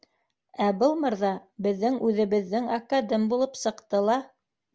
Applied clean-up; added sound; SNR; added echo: none; none; none; none.